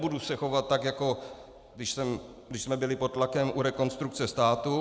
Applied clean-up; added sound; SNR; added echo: none; none; none; none.